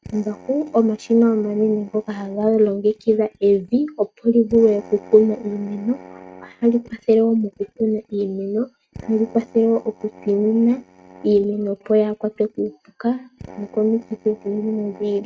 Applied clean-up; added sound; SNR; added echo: neural mask model RNNoise.